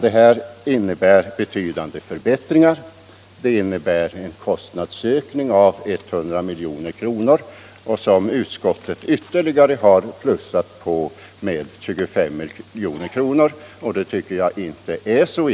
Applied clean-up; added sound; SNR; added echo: none; none; none; none.